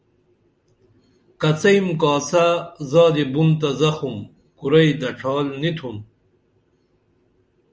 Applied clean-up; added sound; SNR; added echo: none; none; none; none.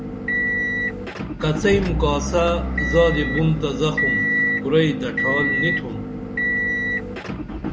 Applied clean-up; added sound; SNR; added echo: none; Motor vehicle (road) / Engine; 0 dB; none.